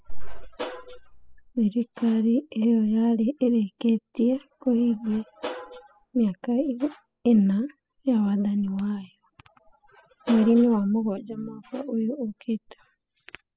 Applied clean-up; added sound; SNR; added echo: classical method spectral subtraction.